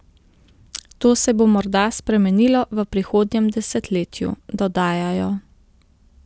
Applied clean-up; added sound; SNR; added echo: none; none; none; none.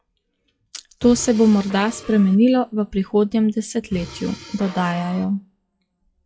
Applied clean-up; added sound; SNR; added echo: classical method WPE with log-MMSE.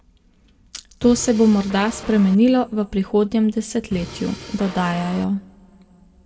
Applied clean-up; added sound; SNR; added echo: none; Drum kit; 15 dB; reverberation time 1.3 s.